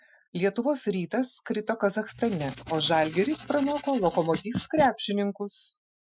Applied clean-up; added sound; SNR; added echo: classical method Wiener filter.